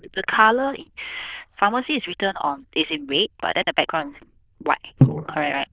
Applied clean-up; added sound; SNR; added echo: neural diffusion model UNIVERSE++.